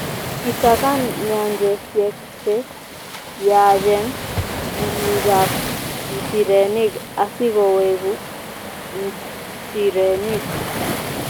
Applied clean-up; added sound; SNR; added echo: none; Waves, surf; 7 dB; none.